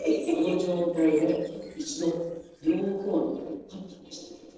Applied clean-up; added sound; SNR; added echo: neural separator model SepFormer DNS4.